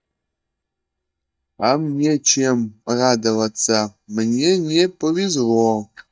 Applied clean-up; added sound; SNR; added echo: neural mask model DeepFilterNet 3.